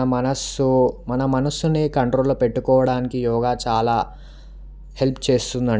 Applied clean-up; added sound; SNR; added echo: none; none; none; none.